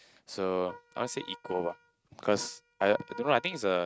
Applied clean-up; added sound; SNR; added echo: neural mask model RNNoise.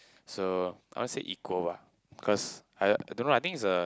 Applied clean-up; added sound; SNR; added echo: none; none; none; none.